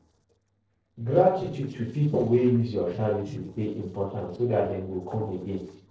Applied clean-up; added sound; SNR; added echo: neural separator model SepFormer DNS4.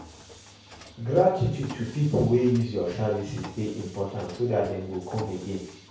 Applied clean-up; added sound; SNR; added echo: none; Mechanisms; 19 dB; reverberation time 0.6 s.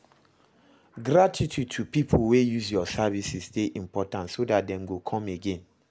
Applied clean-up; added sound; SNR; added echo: none; none; none; none.